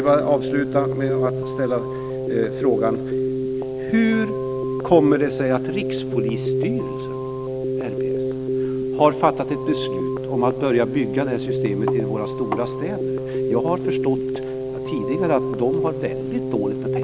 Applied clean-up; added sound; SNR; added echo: none; Keyboard (musical); 1 dB; none.